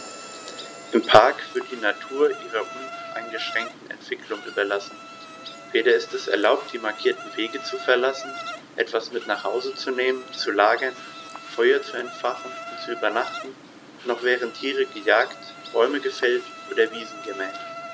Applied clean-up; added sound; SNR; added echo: none; Insect; 13 dB; none.